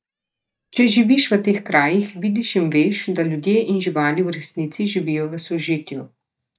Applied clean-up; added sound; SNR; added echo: neural mask model DeepFilterNet 3.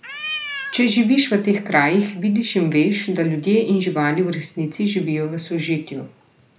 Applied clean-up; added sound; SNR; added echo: none; Cat; 9 dB; none.